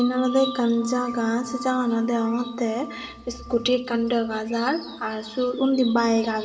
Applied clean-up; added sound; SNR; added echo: none; Wind chime; 18 dB; reverberation time 2.9 s.